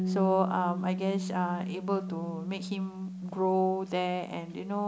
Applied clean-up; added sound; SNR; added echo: none; Bass guitar; 4 dB; none.